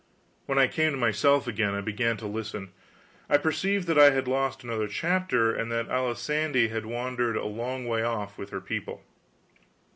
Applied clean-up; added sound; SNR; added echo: none; none; none; none.